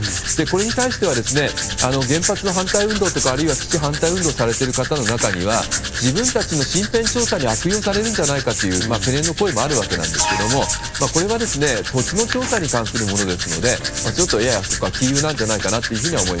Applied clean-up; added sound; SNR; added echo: none; Domestic sounds, home sounds + Rattle (instrument); 3 dB; none.